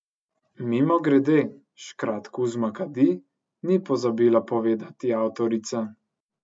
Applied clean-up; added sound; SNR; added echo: none; none; none; none.